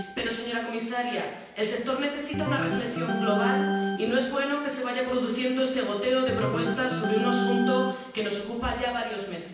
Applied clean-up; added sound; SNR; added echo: none; Organ; 4 dB; reverberation time 0.9 s.